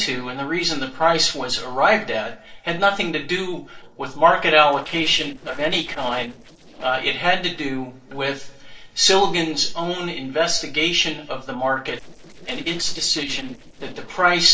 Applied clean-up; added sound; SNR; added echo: neural separator model SepFormer DNS4.